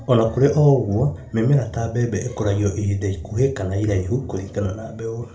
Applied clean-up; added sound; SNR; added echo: none; none; none; reverberation time 0.4 s.